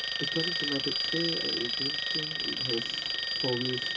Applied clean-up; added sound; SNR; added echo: none; Alarm; -5 dB; reverberation time 0.2 s.